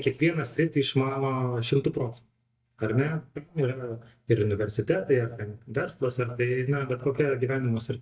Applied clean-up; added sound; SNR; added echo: neural mask model DeepFilterNet 3.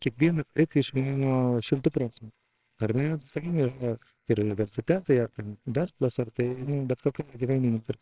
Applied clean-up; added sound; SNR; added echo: neural separator model SepFormer WHAMR!.